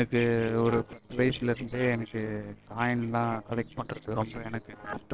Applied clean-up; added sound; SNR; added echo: neural separator model SepFormer DNS4.